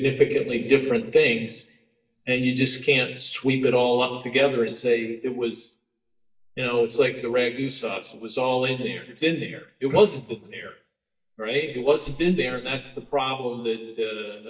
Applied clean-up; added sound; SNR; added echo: neural mask model DeepFilterNet 3.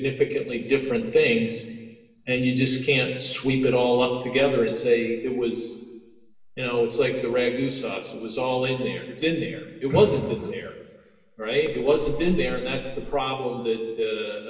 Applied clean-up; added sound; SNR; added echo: none; Splash, splatter; 8 dB; reverberation time 1.4 s.